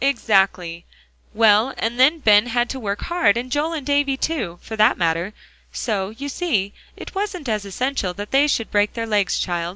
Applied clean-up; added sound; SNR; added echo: none; none; none; none.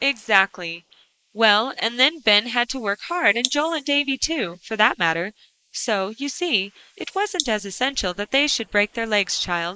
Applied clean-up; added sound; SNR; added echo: neural mask model Resemble Enhance denoiser.